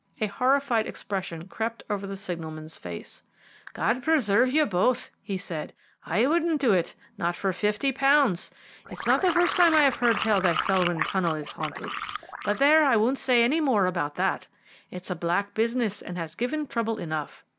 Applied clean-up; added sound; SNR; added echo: none; Liquid; 4 dB; none.